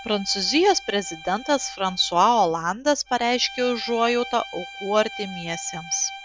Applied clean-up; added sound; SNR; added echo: none; Bowed string instrument; 15 dB; none.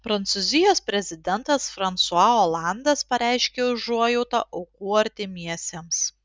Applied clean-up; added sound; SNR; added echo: none; none; none; none.